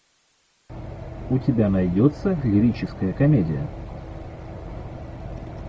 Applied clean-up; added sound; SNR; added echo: none; none; none; none.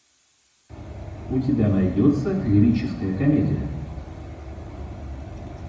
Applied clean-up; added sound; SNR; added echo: none; none; none; reverberation time 0.9 s.